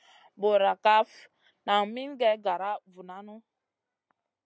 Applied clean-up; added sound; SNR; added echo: none; none; none; none.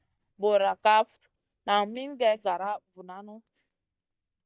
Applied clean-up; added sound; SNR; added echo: neural mask model DeepFilterNet 3.